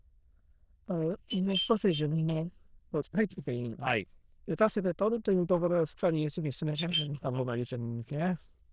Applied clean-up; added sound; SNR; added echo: neural diffusion model UNIVERSE++.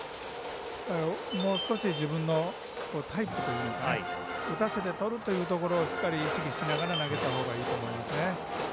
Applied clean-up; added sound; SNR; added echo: none; Chime; 14 dB; none.